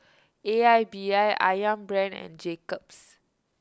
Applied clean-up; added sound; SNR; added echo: none; none; none; none.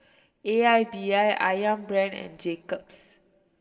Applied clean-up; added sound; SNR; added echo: none; none; none; reverberation time 1.6 s.